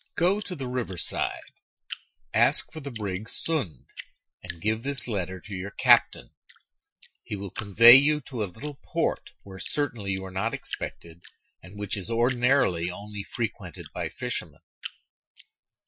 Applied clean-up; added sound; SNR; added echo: classical method Wiener filter.